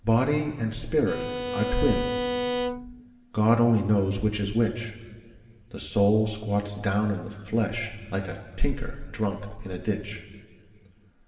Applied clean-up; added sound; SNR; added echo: none; Bowed string instrument; 3 dB; reverberation time 2.3 s.